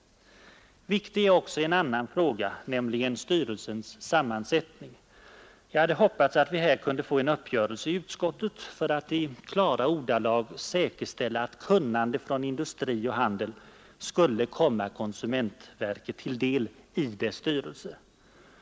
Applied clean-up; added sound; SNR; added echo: none; none; none; none.